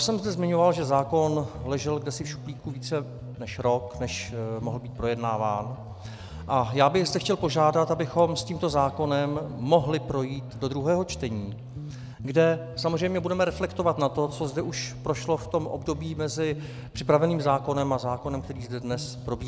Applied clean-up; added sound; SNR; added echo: none; Bass guitar; 12 dB; none.